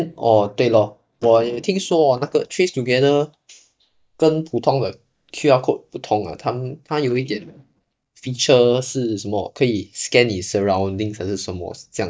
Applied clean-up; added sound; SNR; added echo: neural mask model DeepFilterNet 3.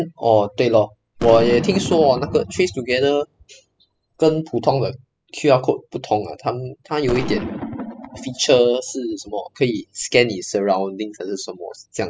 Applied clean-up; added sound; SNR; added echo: classical method spectral subtraction.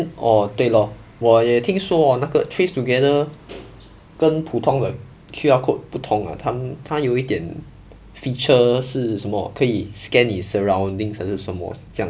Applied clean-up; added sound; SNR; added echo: none; none; none; none.